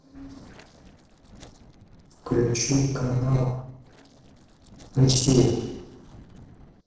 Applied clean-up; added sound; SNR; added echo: neural separator model SepFormer DNS4.